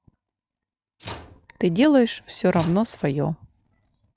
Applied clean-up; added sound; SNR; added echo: neural mask model RNNoise.